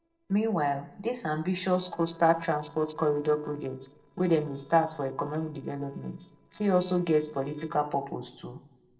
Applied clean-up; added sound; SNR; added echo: neural separator model SepFormer DNS4.